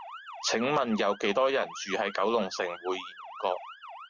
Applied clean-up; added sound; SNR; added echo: none; Motor vehicle (road) / Siren; 14 dB; none.